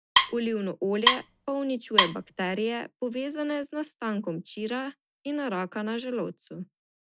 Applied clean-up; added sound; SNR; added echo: none; Wood; -4 dB; none.